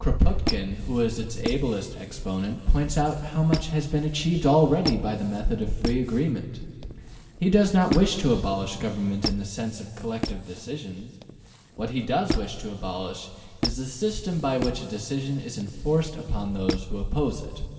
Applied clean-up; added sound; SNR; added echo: none; Squeak; 10 dB; reverberation time 3.0 s.